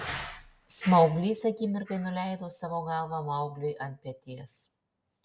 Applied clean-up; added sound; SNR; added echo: none; none; none; none.